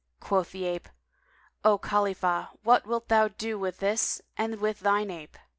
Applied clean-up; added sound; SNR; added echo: none; none; none; none.